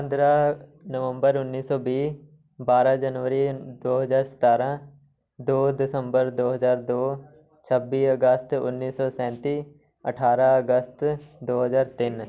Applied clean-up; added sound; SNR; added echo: none; none; none; none.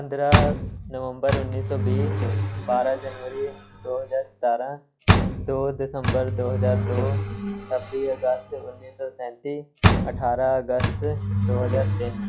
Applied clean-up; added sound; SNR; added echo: classical method log-MMSE.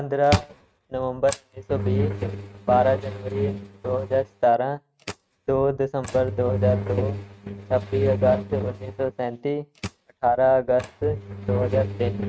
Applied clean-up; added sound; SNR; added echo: neural mask model RNNoise.